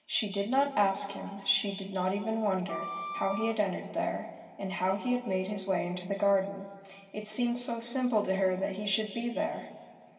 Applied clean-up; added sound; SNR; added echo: none; Wind instrument, woodwind instrument; 10 dB; reverberation time 2.2 s.